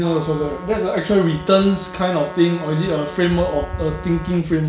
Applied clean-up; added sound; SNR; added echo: none; Trumpet; 16 dB; none.